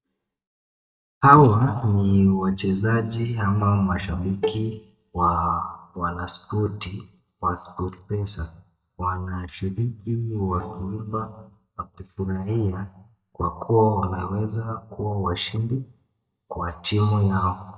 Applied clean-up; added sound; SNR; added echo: neural mask model DeepFilterNet 3.